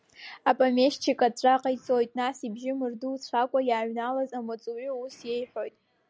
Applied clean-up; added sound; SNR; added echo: none; none; none; none.